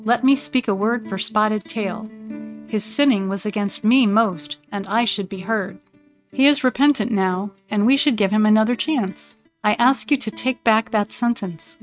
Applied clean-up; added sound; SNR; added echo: neural mask model RNNoise.